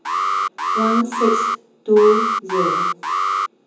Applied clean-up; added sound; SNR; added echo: none; Alarm; 0 dB; reverberation time 0.6 s.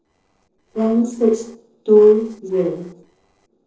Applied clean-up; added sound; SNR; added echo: neural separator model SepFormer DNS4.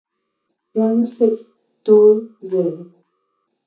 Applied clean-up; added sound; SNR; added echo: neural mask model DeepFilterNet 3.